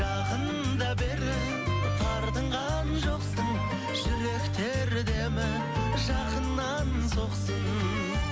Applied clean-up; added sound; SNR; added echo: none; none; none; none.